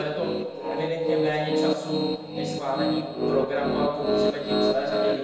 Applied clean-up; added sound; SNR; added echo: none; Piano; -2 dB; reverberation time 1.1 s.